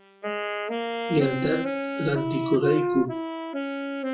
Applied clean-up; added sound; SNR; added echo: classical method WPE with log-MMSE.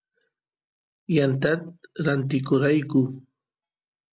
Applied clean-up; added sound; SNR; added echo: none; none; none; none.